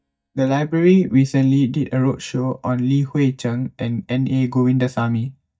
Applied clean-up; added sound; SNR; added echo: neural mask model DeepFilterNet 3.